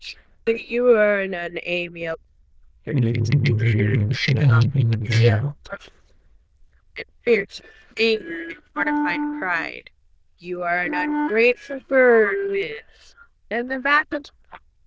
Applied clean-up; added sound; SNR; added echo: neural diffusion model UNIVERSE++.